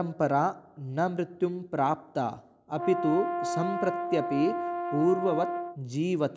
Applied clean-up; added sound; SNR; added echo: none; Brass instrument; 3 dB; none.